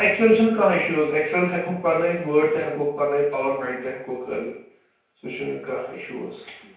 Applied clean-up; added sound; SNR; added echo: none; none; none; reverberation time 0.5 s.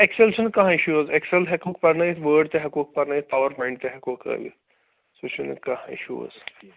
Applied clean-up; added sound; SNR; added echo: none; none; none; none.